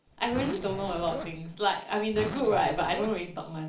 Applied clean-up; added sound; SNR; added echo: none; Zipper (clothing); 10 dB; reverberation time 0.4 s.